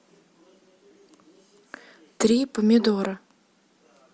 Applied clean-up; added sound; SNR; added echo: none; Marimba, xylophone; 17 dB; none.